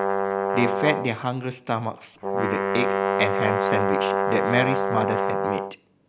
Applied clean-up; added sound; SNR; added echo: none; Brass instrument; -3 dB; none.